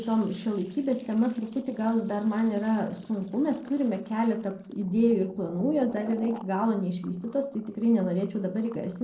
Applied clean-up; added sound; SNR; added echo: neural separator model SepFormer DNS4.